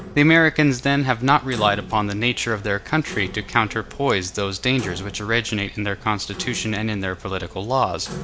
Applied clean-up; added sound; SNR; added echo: none; Clock; 17 dB; none.